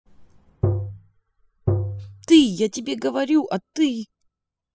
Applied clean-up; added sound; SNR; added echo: classical method spectral subtraction.